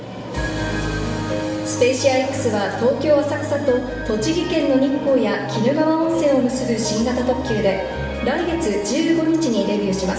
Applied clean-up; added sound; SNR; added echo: none; none; none; reverberation time 0.9 s.